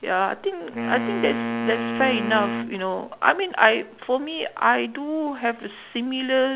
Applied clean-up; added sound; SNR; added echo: none; Wind instrument, woodwind instrument; 5 dB; none.